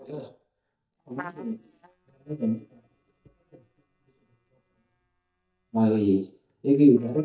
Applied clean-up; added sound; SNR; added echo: neural mask model DeepFilterNet 3.